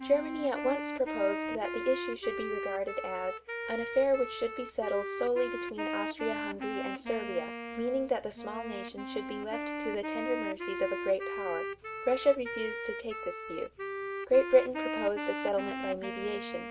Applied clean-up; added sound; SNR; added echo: none; Wind instrument, woodwind instrument; 5 dB; none.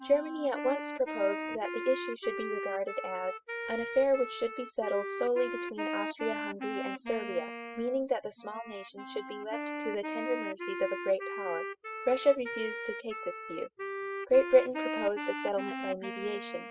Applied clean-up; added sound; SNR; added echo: classical method spectral subtraction.